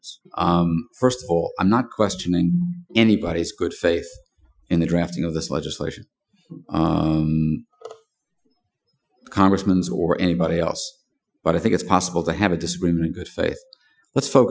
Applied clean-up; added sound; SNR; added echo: classical method Wiener filter.